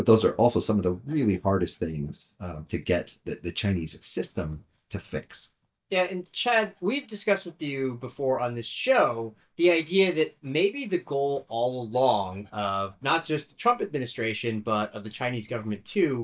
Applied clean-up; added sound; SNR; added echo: neural mask model DeepFilterNet 3.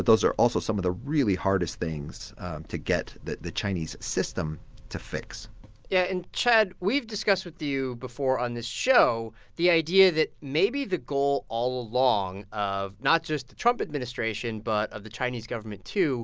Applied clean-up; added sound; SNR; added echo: none; none; none; none.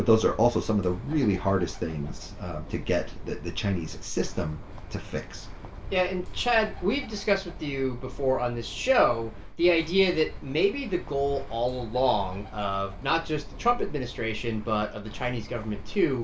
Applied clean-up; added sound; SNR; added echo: none; Bird; 14 dB; reverberation time 0.3 s.